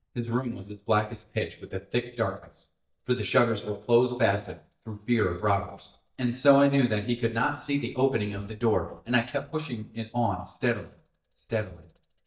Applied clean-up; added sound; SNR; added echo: neural mask model DeepFilterNet 3.